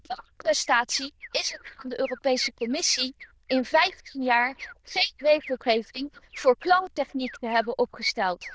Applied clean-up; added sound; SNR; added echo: neural diffusion model UNIVERSE++.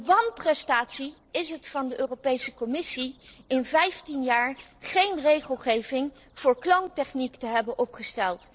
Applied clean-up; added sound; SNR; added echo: neural separator model SepFormer DNS4.